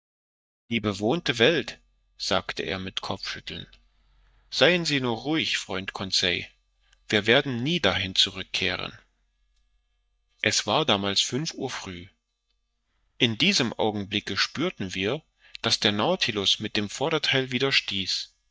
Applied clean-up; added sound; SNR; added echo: neural mask model DeepFilterNet 3.